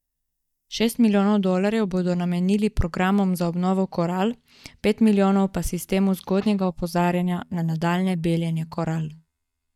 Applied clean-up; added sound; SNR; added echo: neural mask model DeepFilterNet 3.